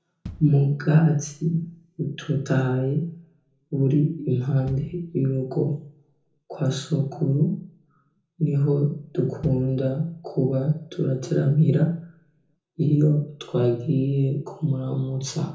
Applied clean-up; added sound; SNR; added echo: none; Bass drum; 20 dB; reverberation time 0.6 s.